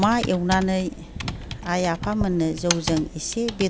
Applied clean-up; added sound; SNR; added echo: none; Computer keyboard; 8 dB; none.